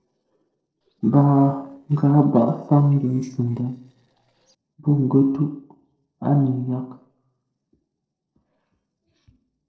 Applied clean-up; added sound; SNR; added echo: neural separator model SepFormer DNS4.